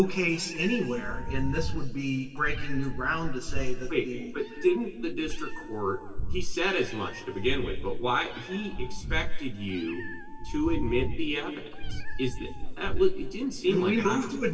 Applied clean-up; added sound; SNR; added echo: none; Meow; 0 dB; reverberation time 2.3 s.